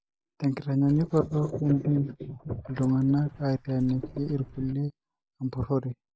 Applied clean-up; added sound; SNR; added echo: neural mask model Resemble Enhance denoiser.